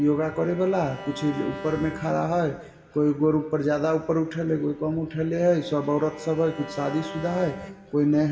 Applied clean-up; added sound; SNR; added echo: none; Bowed string instrument; 17 dB; reverberation time 2.9 s.